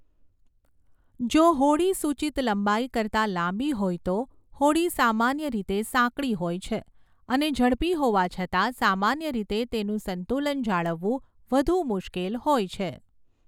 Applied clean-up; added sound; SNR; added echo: none; none; none; none.